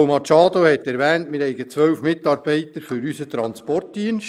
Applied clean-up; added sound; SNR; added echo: neural mask model Resemble Enhance denoiser.